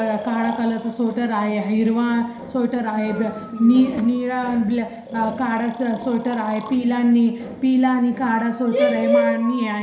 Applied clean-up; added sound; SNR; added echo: none; Breathing; 19 dB; reverberation time 1.7 s.